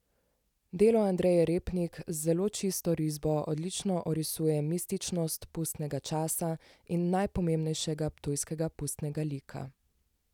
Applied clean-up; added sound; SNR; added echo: none; none; none; none.